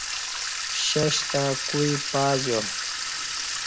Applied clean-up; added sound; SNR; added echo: none; Sink (filling or washing) / Water tap, faucet; 2 dB; none.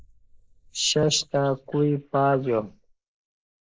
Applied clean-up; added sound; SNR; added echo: neural mask model Resemble Enhance denoiser.